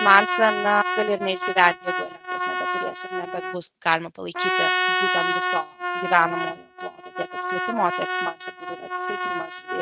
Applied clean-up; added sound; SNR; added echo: neural mask model RNNoise.